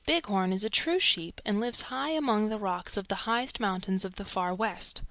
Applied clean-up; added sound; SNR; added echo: none; none; none; none.